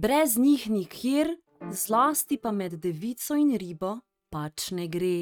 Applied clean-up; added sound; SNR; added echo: neural mask model RNNoise.